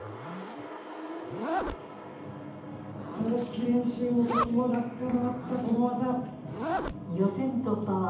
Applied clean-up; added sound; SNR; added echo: none; Zipper (clothing); 8 dB; reverberation time 0.8 s.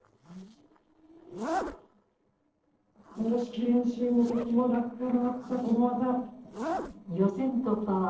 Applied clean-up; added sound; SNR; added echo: neural separator model SepFormer DNS4.